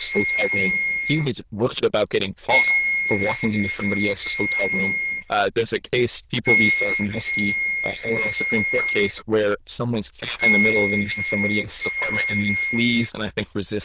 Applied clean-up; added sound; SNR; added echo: neural diffusion model UNIVERSE++.